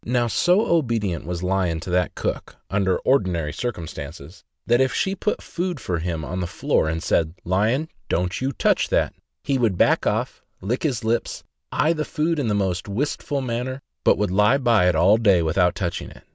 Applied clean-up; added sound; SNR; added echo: none; none; none; none.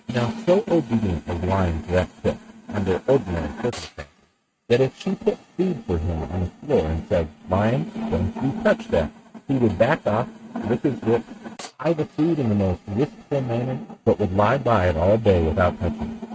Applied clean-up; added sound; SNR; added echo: neural mask model RNNoise.